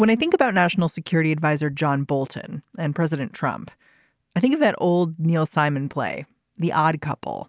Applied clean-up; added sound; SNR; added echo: none; none; none; none.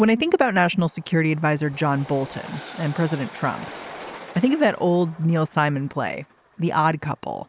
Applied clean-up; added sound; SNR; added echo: none; Train; 19 dB; none.